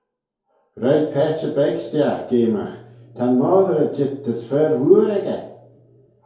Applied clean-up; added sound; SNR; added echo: none; none; none; reverberation time 2.3 s.